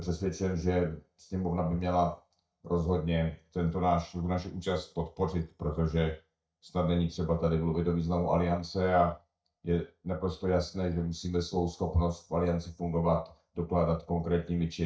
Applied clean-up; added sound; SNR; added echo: neural mask model DeepFilterNet 3.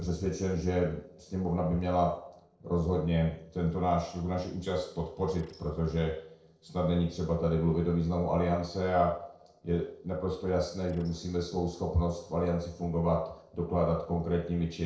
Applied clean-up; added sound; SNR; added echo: neural separator model SepFormer DNS4.